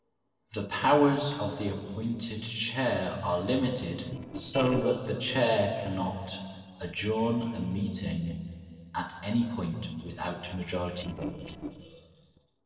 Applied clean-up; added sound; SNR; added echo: neural separator model SepFormer DNS4.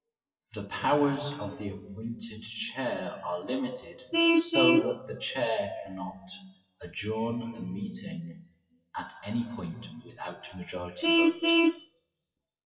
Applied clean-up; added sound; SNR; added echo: classical method WPE with log-MMSE.